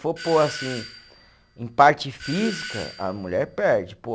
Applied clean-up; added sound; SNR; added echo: none; Doorbell; 14 dB; none.